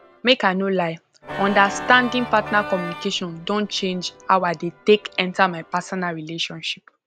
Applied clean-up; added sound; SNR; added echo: none; Organ; 14 dB; none.